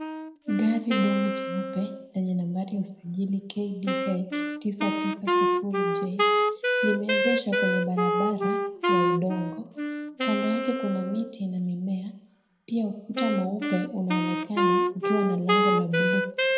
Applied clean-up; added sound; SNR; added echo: none; Wind instrument, woodwind instrument; -1 dB; reverberation time 0.7 s.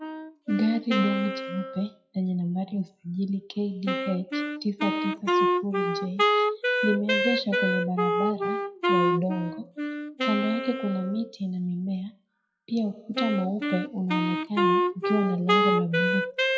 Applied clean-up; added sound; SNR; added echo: classical method WPE with log-MMSE.